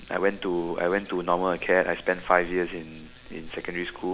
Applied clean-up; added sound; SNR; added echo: none; Bird; 18 dB; none.